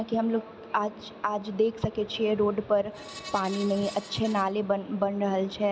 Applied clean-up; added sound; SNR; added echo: none; Screech; 16 dB; none.